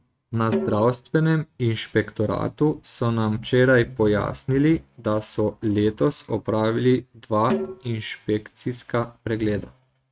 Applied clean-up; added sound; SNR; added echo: neural mask model RNNoise.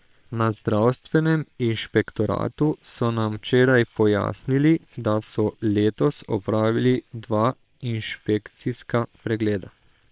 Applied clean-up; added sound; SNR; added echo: neural separator model SepFormer WHAM!.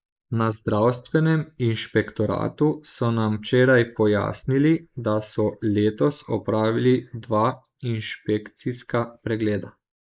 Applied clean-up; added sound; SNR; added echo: neural mask model Resemble Enhance denoiser.